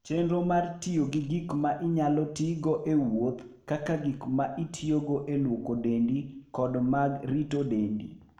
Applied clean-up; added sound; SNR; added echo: none; none; none; reverberation time 0.6 s.